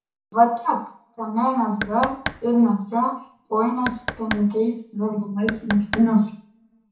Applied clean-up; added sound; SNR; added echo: none; Knock; 10 dB; reverberation time 0.7 s.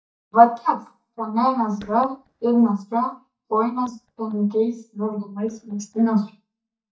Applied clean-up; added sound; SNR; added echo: neural mask model DeepFilterNet 3.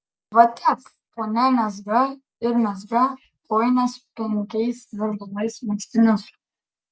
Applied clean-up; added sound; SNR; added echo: none; none; none; none.